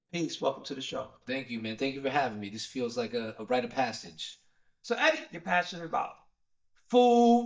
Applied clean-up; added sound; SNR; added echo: neural mask model DeepFilterNet 3.